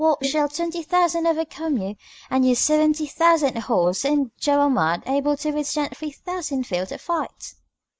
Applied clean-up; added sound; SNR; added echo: neural mask model Resemble Enhance denoiser.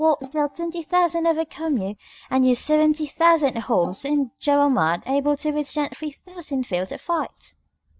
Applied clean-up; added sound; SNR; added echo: neural mask model DeepFilterNet 3.